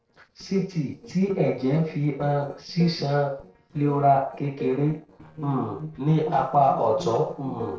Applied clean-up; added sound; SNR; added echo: neural separator model SepFormer DNS4.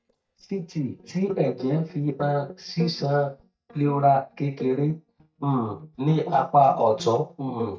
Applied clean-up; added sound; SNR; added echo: neural mask model DeepFilterNet 3.